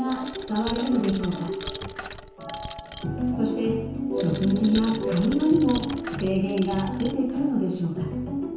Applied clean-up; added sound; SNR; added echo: none; Coin (dropping); 14 dB; reverberation time 1.0 s.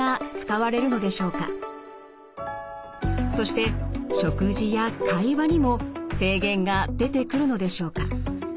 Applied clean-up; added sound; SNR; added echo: none; none; none; none.